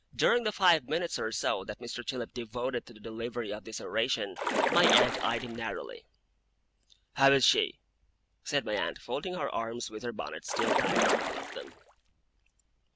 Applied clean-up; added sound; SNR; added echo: none; Splash, splatter; -2 dB; none.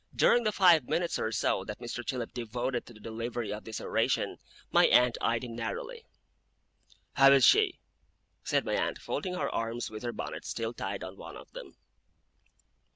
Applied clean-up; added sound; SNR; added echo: none; none; none; none.